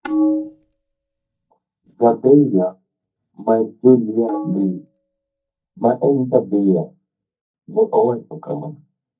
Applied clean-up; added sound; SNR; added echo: neural mask model DeepFilterNet 3.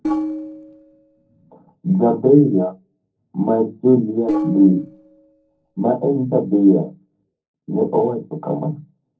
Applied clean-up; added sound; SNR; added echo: neural separator model SepFormer DNS4.